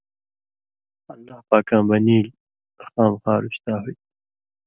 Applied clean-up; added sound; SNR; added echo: none; none; none; none.